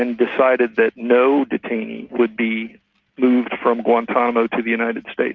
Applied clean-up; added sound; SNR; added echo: none; none; none; none.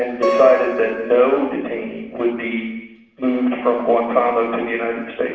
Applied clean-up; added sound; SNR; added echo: none; Acoustic guitar; 6 dB; reverberation time 0.9 s.